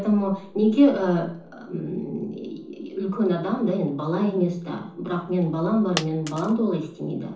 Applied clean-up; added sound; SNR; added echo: none; Coin (dropping); 13 dB; reverberation time 0.9 s.